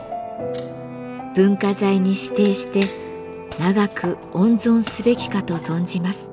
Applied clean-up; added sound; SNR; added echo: none; Wood; 18 dB; none.